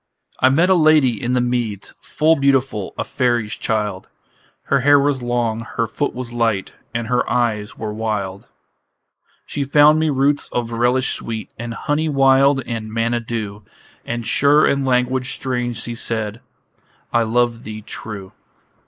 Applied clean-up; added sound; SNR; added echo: neural mask model Resemble Enhance denoiser.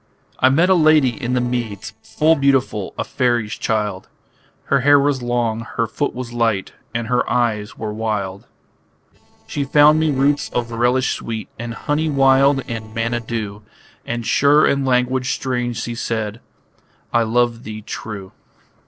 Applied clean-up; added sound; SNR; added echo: neural separator model SepFormer DNS4.